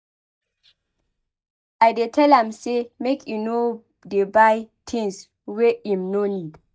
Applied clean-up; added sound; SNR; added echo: neural mask model DeepFilterNet 3.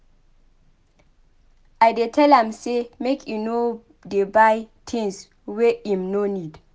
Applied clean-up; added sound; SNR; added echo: none; none; none; none.